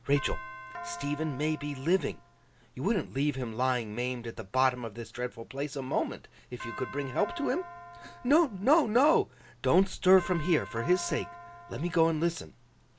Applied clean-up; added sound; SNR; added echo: none; Doorbell; 14 dB; none.